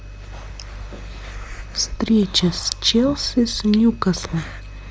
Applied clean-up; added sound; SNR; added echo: none; none; none; none.